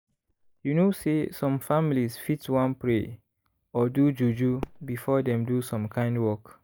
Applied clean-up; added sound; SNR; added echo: neural mask model DeepFilterNet 3.